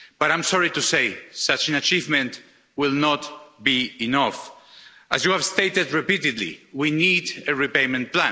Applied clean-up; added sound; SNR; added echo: none; none; none; none.